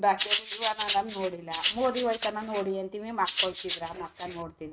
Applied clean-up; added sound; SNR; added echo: neural mask model RNNoise.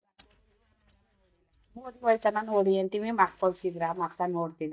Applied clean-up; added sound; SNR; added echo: neural mask model DeepFilterNet 3.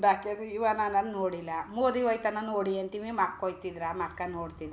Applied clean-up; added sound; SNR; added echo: none; none; none; none.